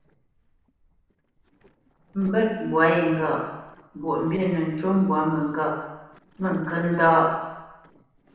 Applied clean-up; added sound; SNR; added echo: neural separator model SepFormer DNS4.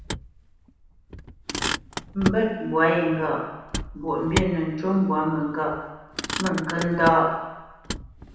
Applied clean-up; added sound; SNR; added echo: none; Motor vehicle (road); 8 dB; reverberation time 1.0 s.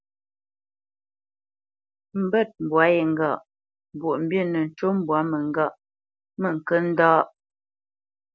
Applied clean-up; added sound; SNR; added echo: none; none; none; none.